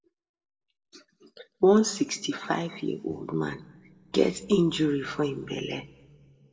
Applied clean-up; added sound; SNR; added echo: neural separator model SepFormer DNS4.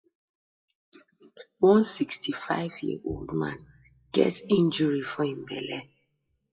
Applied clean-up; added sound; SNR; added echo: classical method WPE with log-MMSE.